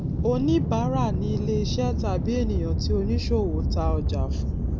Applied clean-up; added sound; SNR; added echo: none; Aircraft; -3 dB; none.